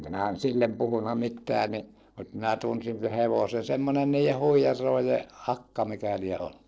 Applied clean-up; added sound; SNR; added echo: neural separator model SepFormer DNS4.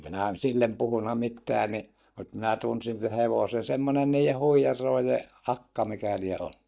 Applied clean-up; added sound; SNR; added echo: neural mask model DeepFilterNet 3.